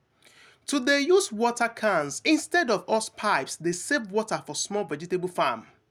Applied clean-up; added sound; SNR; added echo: none; none; none; none.